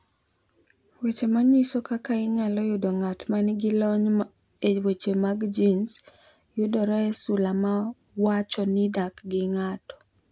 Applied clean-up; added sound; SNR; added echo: none; none; none; none.